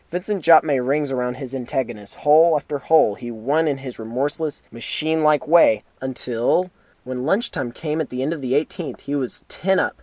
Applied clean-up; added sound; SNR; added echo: none; none; none; none.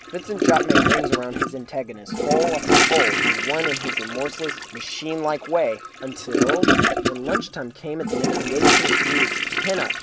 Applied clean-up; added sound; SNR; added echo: none; Toilet flush / Gurgling; -4 dB; none.